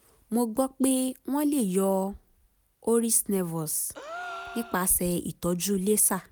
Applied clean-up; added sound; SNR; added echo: none; Gasp; 15 dB; none.